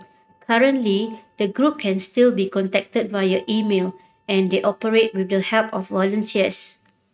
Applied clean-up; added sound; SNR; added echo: neural mask model RNNoise.